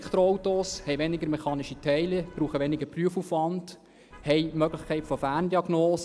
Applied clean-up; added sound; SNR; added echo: none; Vehicle horn, car horn, honking; 20 dB; none.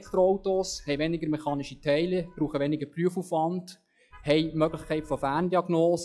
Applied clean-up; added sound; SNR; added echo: classical method log-MMSE.